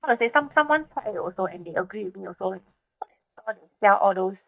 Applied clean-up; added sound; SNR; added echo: neural mask model DeepFilterNet 3.